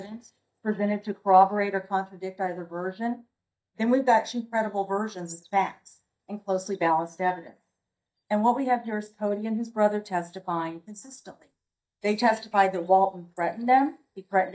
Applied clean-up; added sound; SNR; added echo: neural mask model DeepFilterNet 3.